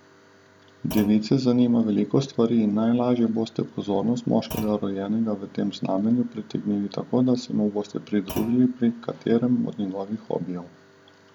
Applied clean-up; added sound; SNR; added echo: none; Thump, thud; 19 dB; none.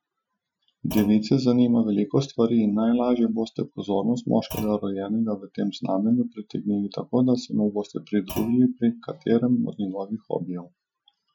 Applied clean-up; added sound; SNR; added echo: classical method Wiener filter.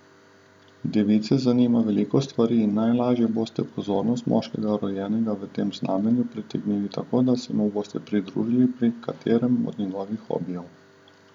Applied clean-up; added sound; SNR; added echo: none; none; none; none.